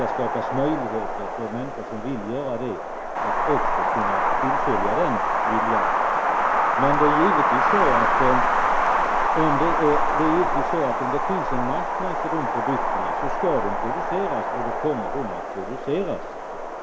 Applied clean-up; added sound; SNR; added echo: none; Wind; -5 dB; none.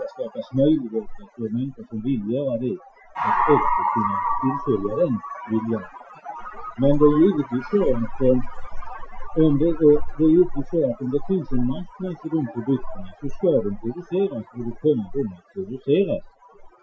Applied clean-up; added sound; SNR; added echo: classical method Wiener filter.